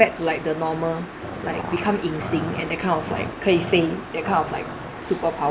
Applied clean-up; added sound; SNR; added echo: none; Growling; 12 dB; none.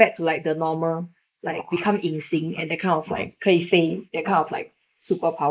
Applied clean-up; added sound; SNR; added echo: neural mask model Resemble Enhance denoiser.